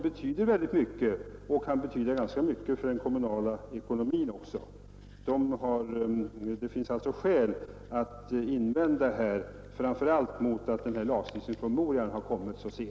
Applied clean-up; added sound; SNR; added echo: none; none; none; none.